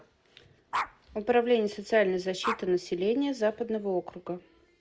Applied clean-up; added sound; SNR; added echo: none; Dog; 12 dB; none.